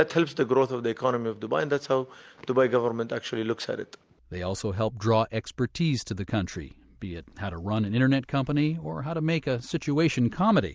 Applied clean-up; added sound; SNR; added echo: none; none; none; none.